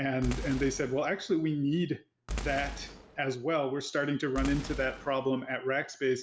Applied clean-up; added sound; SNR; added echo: none; Boom; 10 dB; none.